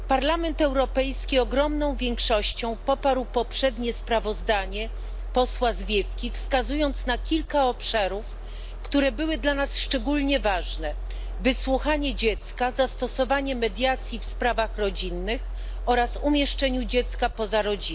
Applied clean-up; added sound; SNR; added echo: none; Mechanisms; 6 dB; none.